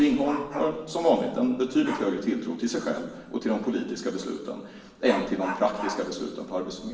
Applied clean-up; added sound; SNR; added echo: none; Dog; 14 dB; reverberation time 1.1 s.